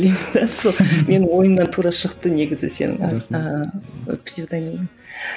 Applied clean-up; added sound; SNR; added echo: none; none; none; none.